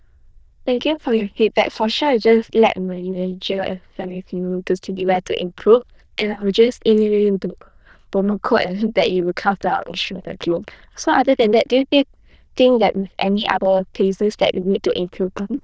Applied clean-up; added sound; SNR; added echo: neural diffusion model UNIVERSE++.